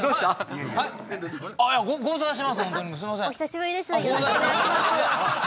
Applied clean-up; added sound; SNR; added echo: none; Wood; 19 dB; none.